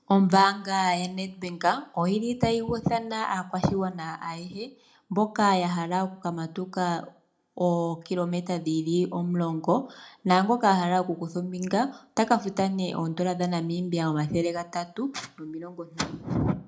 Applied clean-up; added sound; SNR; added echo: none; none; none; reverberation time 0.2 s.